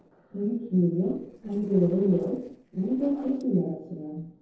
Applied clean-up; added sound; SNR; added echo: neural separator model SepFormer DNS4.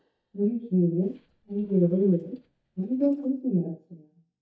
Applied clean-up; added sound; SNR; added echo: neural mask model DeepFilterNet 3.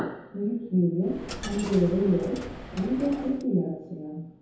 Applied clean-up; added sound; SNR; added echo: none; Coin (dropping); 12 dB; reverberation time 0.8 s.